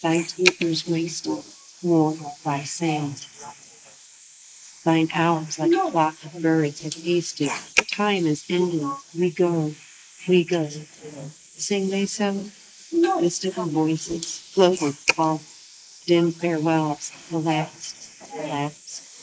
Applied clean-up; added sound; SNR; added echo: neural mask model Resemble Enhance denoiser.